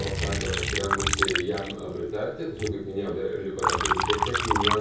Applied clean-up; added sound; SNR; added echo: none; Liquid; -2 dB; reverberation time 0.6 s.